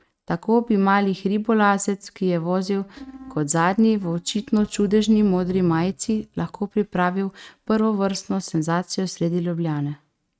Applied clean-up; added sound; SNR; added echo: neural mask model RNNoise.